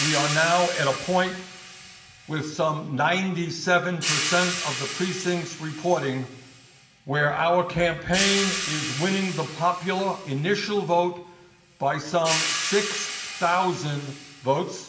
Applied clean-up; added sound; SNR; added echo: none; Hi-hat; 7 dB; reverberation time 0.8 s.